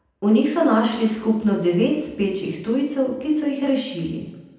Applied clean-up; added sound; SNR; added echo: none; none; none; reverberation time 0.9 s.